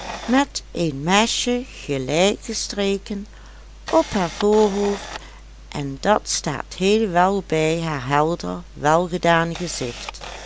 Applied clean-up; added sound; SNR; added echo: none; Camera; 18 dB; none.